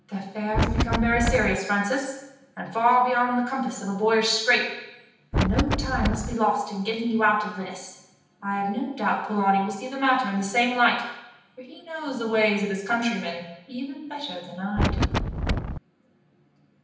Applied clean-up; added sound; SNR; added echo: none; Wind; -1 dB; reverberation time 0.9 s.